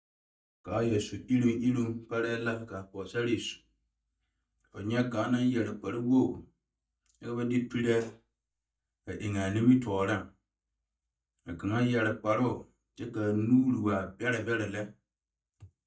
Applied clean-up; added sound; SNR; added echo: neural mask model DeepFilterNet 3.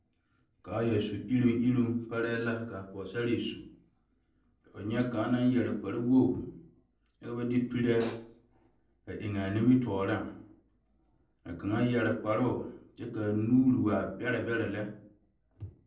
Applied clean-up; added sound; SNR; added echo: neural separator model SepFormer DNS4.